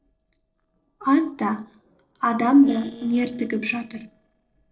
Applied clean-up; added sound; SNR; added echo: neural separator model SepFormer DNS4.